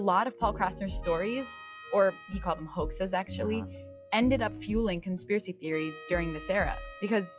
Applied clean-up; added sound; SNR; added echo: classical method log-MMSE.